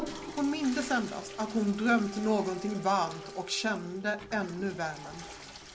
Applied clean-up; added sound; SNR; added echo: none; Toilet flush / Water + Wind instrument, woodwind instrument; 12 dB; none.